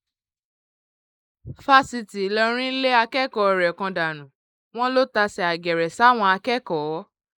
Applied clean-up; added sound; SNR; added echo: neural mask model Resemble Enhance denoiser.